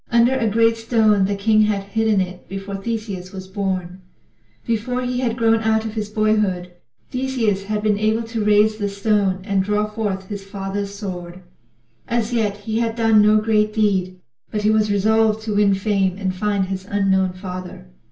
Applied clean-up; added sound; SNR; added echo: none; none; none; reverberation time 0.3 s.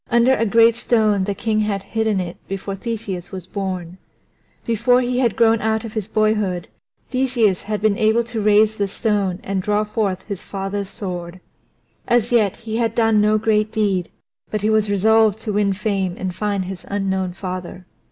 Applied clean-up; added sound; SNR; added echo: none; none; none; none.